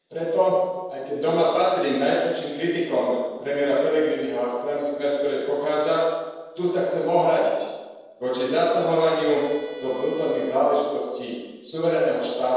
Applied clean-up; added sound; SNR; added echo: neural separator model SepFormer DNS4.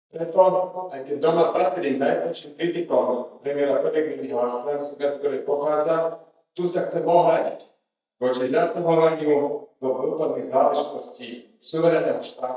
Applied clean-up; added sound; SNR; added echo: neural mask model DeepFilterNet 3.